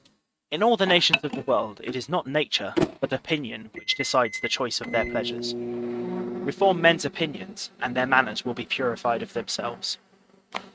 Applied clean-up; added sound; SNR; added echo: neural mask model RNNoise.